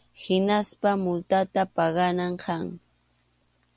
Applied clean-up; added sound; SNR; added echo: none; none; none; none.